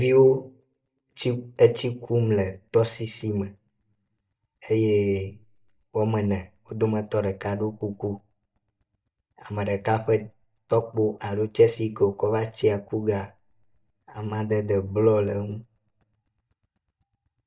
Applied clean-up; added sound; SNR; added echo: neural mask model DeepFilterNet 3.